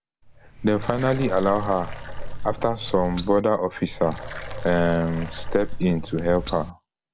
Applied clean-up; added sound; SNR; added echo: none; Water; 7 dB; none.